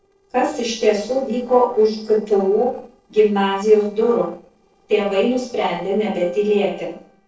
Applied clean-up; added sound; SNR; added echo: neural separator model SepFormer DNS4.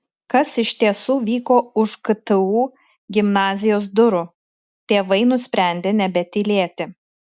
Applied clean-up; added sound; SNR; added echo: none; none; none; none.